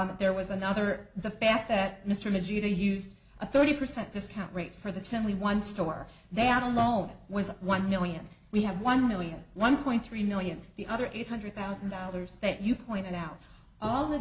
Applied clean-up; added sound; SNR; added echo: none; none; none; none.